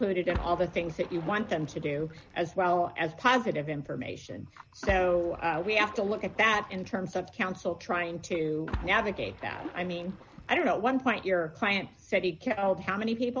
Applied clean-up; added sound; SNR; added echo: none; Splash, splatter; 14 dB; none.